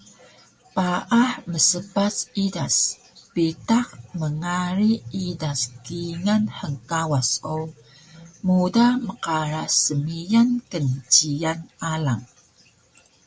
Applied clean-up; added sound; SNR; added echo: none; none; none; none.